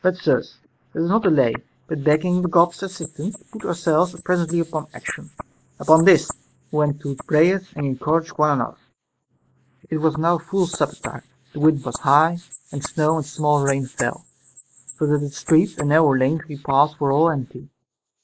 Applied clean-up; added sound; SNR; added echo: neural mask model Resemble Enhance denoiser.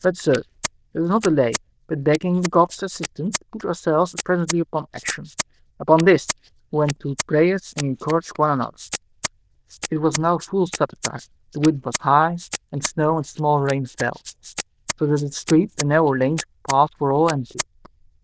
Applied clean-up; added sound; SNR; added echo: neural diffusion model UNIVERSE++.